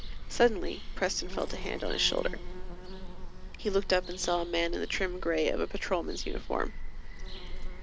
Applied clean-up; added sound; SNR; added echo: none; Bird vocalization, bird call, bird song; 3 dB; none.